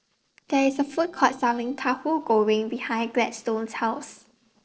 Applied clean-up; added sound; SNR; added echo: neural separator model SepFormer DNS4.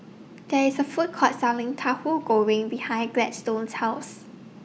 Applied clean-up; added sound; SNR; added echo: none; none; none; none.